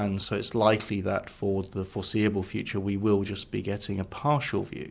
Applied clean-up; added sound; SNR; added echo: none; none; none; none.